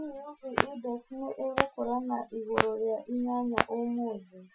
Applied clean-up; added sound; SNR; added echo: classical method Wiener filter.